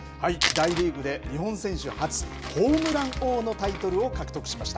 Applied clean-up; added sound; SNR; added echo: none; Crumpling, crinkling; 9 dB; none.